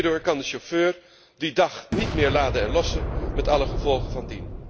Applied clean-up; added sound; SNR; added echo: none; Boom; 4 dB; none.